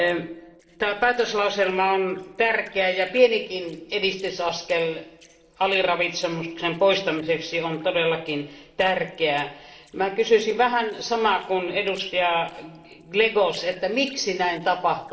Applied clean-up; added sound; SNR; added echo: neural separator model SepFormer DNS4.